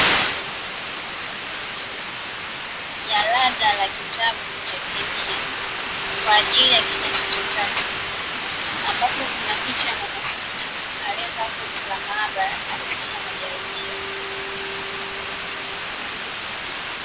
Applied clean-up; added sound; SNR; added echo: none; Bowed string instrument; 19 dB; none.